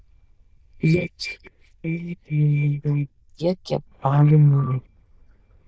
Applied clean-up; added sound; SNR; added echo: neural diffusion model UNIVERSE++.